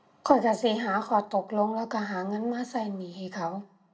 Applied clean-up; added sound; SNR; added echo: none; none; none; reverberation time 0.3 s.